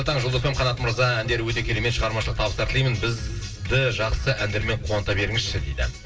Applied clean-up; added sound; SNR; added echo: none; none; none; reverberation time 2.9 s.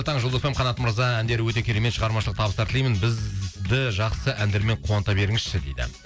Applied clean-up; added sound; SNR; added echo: none; none; none; none.